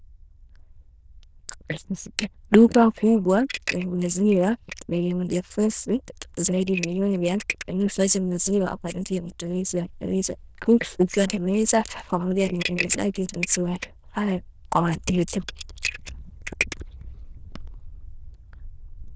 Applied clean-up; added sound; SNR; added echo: neural diffusion model UNIVERSE++.